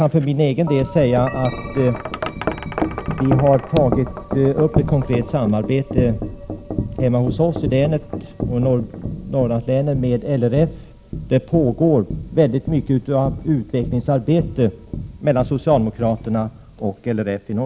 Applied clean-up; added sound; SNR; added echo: none; Wind chime; 8 dB; none.